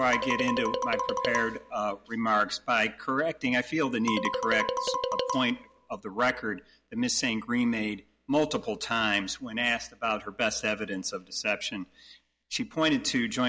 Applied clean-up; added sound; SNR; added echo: none; Marimba, xylophone; 2 dB; none.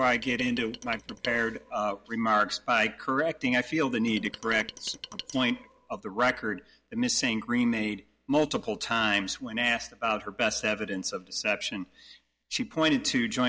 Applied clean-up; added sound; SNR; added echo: neural separator model SepFormer DNS4.